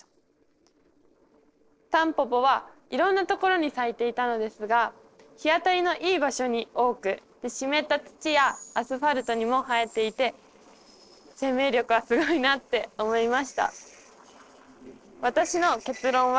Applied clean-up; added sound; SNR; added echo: neural separator model SepFormer DNS4.